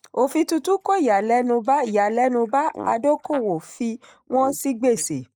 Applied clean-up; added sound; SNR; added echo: neural mask model Resemble Enhance denoiser.